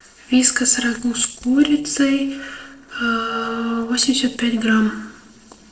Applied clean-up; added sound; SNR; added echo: neural separator model SepFormer DNS4.